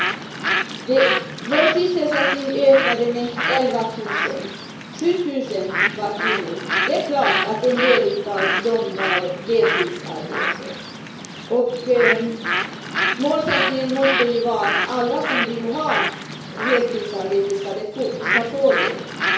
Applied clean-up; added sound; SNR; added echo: none; Bird; 3 dB; reverberation time 0.6 s.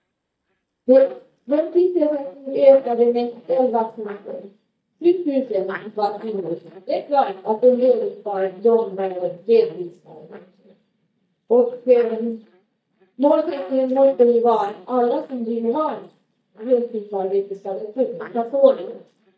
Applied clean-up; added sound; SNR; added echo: neural mask model DeepFilterNet 3.